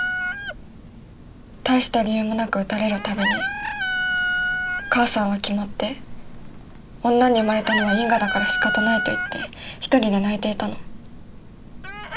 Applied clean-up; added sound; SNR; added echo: none; Chicken, rooster; 5 dB; none.